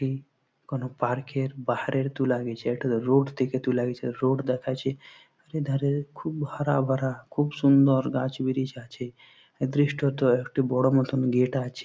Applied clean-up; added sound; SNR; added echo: none; none; none; none.